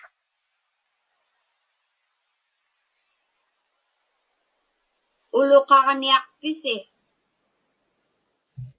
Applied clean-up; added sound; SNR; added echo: neural mask model Resemble Enhance denoiser.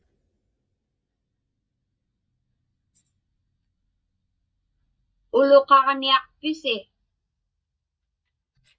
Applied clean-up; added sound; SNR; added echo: neural mask model DeepFilterNet 3.